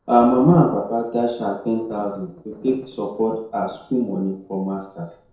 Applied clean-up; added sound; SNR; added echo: neural separator model SepFormer DNS4.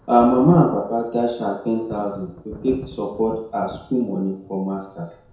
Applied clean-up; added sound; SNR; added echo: none; Thunder; 18 dB; reverberation time 0.5 s.